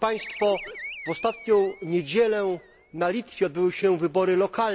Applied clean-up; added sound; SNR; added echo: none; Animal; 16 dB; none.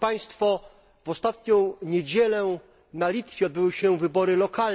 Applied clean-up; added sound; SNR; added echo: none; none; none; none.